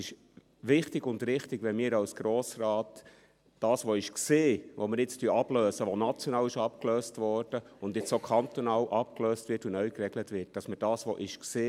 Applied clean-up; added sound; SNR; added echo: none; none; none; none.